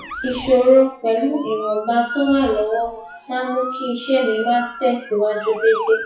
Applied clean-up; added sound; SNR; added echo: classical method WPE with log-MMSE.